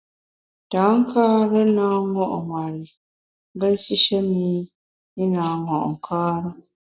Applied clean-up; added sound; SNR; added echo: none; none; none; none.